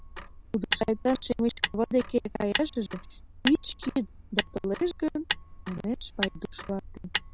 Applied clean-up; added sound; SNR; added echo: none; Motor vehicle (road); 6 dB; none.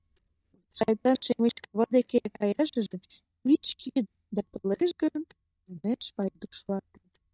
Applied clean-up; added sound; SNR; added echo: neural mask model DeepFilterNet 3.